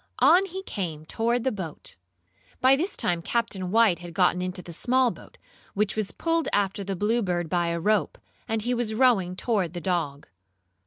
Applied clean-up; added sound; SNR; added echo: none; none; none; none.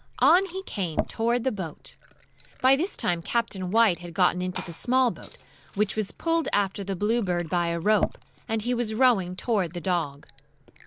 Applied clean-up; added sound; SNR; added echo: none; Fill (with liquid) / Glass; 14 dB; none.